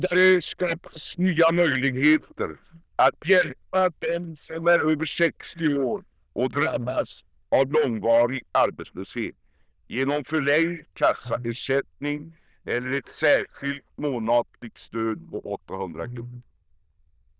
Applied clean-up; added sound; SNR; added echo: neural diffusion model UNIVERSE++.